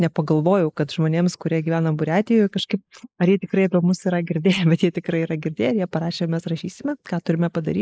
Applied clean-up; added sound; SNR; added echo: neural mask model Resemble Enhance denoiser.